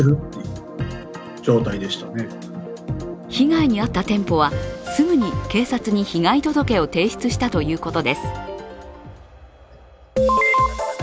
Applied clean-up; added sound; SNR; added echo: none; none; none; none.